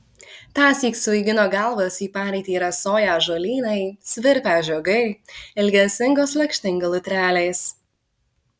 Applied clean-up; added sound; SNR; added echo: none; none; none; none.